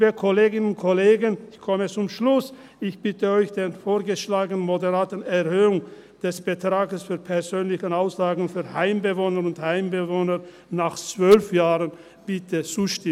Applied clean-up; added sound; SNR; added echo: none; none; none; none.